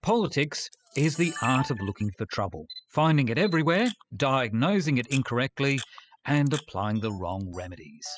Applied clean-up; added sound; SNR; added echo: classical method spectral subtraction.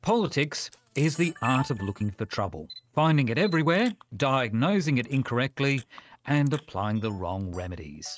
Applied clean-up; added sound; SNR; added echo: neural mask model RNNoise.